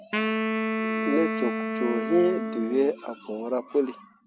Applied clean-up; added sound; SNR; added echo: none; Wind instrument, woodwind instrument; 2 dB; none.